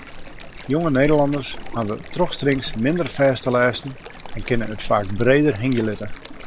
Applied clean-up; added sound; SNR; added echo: none; Stream; 9 dB; none.